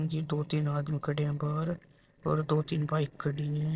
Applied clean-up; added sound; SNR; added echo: neural separator model SepFormer DNS4.